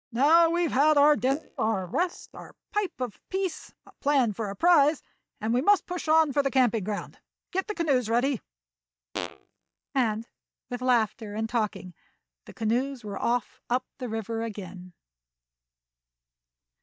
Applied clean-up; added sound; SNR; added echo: neural mask model DeepFilterNet 3.